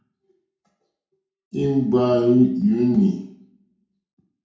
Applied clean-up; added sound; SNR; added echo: none; none; none; reverberation time 0.6 s.